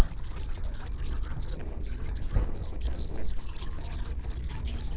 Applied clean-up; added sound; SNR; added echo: neural separator model SepFormer DNS4.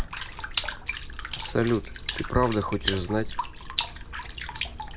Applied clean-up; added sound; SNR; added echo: none; Water / Splash, splatter; 4 dB; none.